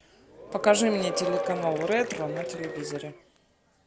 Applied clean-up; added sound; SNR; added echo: none; Applause / Crowd / Cheering; 5 dB; none.